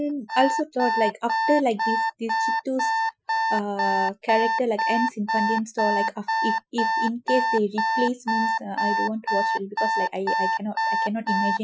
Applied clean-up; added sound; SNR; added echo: classical method Wiener filter.